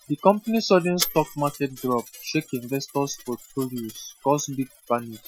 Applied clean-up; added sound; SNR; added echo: classical method Wiener filter.